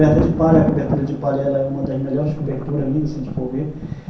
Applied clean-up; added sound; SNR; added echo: none; Thunder; 5 dB; reverberation time 0.6 s.